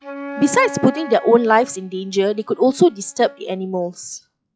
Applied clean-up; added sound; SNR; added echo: classical method log-MMSE.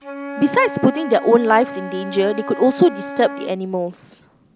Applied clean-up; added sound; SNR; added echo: none; Wind instrument, woodwind instrument; 12 dB; none.